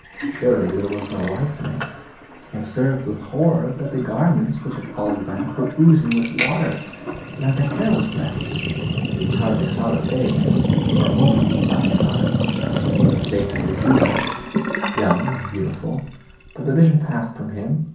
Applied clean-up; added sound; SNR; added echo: none; Sink (filling or washing); 1 dB; reverberation time 0.6 s.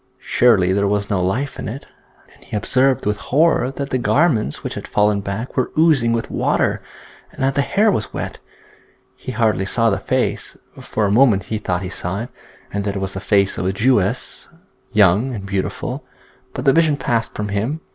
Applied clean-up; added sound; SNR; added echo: none; none; none; none.